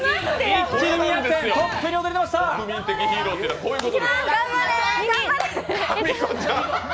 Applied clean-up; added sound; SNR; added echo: none; none; none; none.